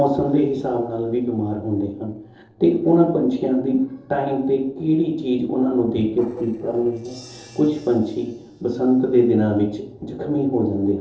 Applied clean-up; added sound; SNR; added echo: neural separator model SepFormer DNS4.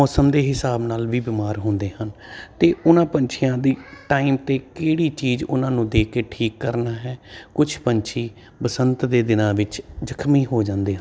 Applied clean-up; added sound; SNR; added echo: none; none; none; none.